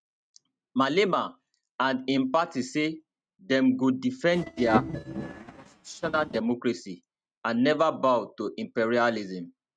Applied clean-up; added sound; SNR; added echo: neural mask model RNNoise.